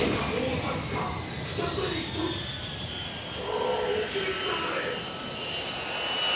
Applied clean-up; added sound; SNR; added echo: none; Fixed-wing aircraft, airplane; -2 dB; reverberation time 0.6 s.